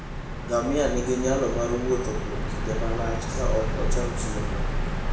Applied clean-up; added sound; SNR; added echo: none; Bird vocalization, bird call, bird song; -2 dB; reverberation time 0.7 s.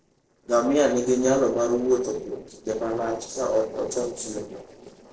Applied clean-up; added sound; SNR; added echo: neural separator model SepFormer DNS4.